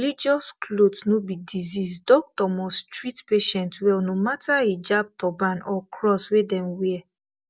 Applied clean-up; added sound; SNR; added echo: none; none; none; none.